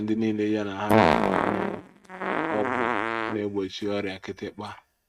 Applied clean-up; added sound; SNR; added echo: neural mask model RNNoise.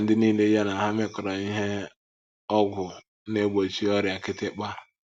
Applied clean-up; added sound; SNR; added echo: none; none; none; none.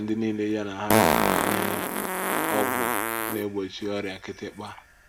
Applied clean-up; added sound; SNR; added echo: none; Fart; -4 dB; none.